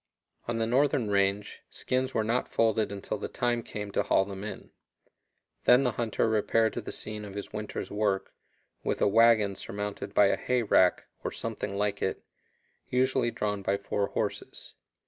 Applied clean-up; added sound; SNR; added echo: none; none; none; none.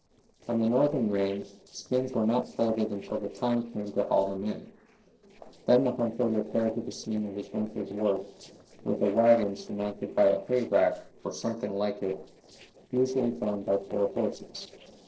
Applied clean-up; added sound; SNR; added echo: neural separator model SepFormer DNS4.